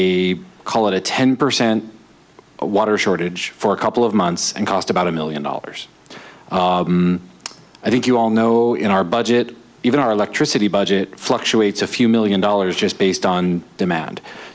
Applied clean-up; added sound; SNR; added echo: none; none; none; none.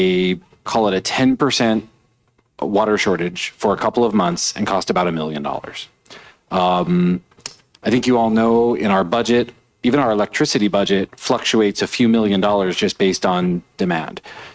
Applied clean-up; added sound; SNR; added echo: neural mask model RNNoise.